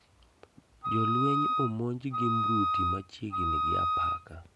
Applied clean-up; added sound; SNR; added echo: none; Wind instrument, woodwind instrument; -4 dB; none.